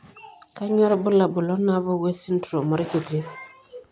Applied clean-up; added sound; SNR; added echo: none; none; none; none.